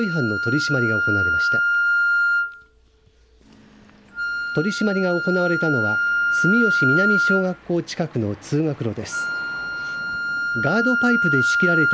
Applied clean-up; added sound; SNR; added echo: none; Wind instrument, woodwind instrument; -2 dB; none.